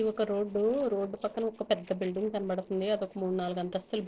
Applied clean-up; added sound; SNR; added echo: neural separator model SepFormer DNS4.